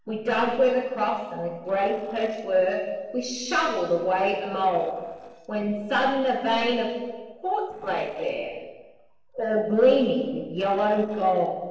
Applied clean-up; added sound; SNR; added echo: neural separator model SepFormer DNS4.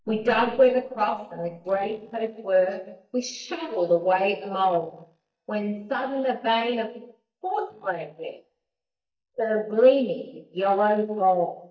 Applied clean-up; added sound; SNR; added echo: neural mask model DeepFilterNet 3.